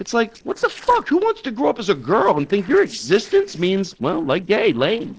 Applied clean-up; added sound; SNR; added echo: neural separator model SepFormer DNS4.